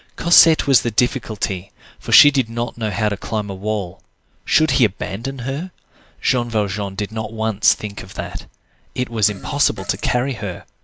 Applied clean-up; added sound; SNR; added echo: none; Fart; 19 dB; none.